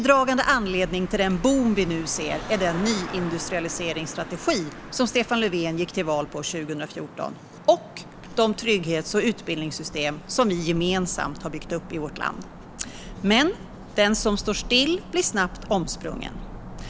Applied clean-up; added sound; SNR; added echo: none; Thunder + Traffic noise, roadway noise; 13 dB; none.